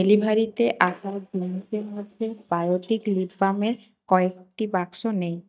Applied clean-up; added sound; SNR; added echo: neural mask model DeepFilterNet 3.